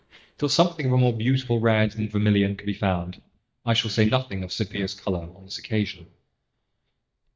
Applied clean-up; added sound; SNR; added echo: neural mask model DeepFilterNet 3.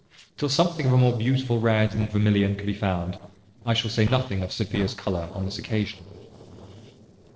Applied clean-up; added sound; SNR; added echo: neural separator model SepFormer DNS4.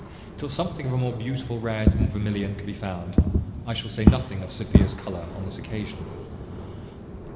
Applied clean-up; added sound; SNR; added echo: none; Fireworks; -4 dB; reverberation time 2.1 s.